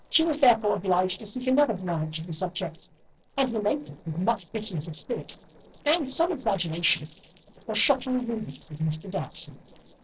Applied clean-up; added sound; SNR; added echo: neural separator model SepFormer DNS4.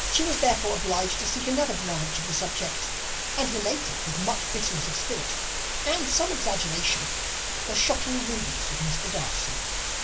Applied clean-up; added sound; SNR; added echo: none; Water; 2 dB; reverberation time 0.3 s.